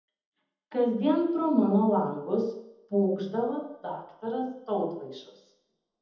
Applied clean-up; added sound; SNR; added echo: none; none; none; reverberation time 1.0 s.